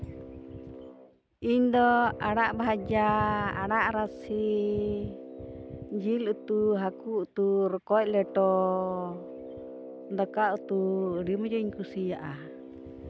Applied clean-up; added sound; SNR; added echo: none; Brass instrument; 14 dB; none.